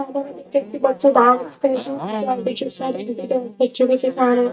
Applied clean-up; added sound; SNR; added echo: neural mask model DeepFilterNet 3.